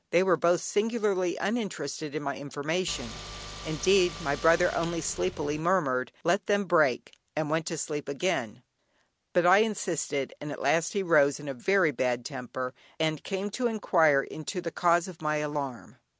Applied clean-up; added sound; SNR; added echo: none; Car; 13 dB; none.